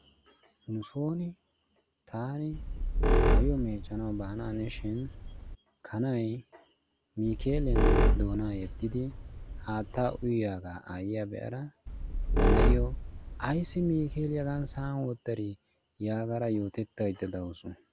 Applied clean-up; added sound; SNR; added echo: none; Squeak; -5 dB; none.